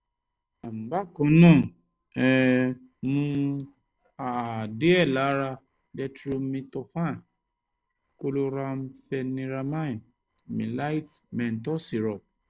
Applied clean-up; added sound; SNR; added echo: neural separator model SepFormer DNS4.